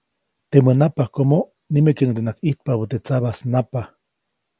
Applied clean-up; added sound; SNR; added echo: none; none; none; none.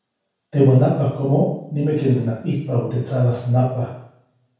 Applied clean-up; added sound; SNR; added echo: none; none; none; reverberation time 0.7 s.